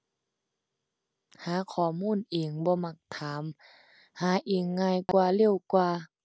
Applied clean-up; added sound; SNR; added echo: none; none; none; none.